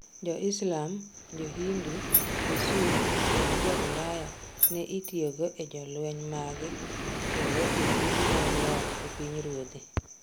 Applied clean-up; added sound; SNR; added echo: none; Keys jangling + Waves, surf; -3 dB; none.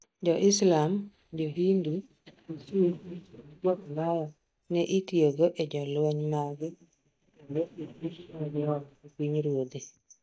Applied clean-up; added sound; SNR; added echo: neural mask model DeepFilterNet 3.